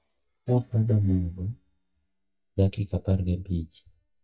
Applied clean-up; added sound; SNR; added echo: neural mask model DeepFilterNet 3.